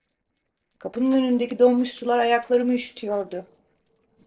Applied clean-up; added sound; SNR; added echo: neural separator model SepFormer DNS4.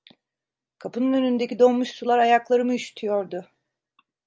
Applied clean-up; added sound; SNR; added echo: none; none; none; none.